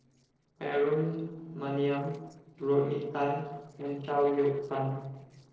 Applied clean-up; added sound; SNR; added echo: neural separator model SepFormer DNS4.